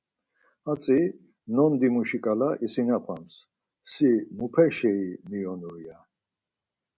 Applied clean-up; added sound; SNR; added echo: none; none; none; none.